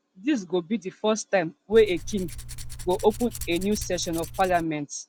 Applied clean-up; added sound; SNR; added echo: none; Tools; 10 dB; none.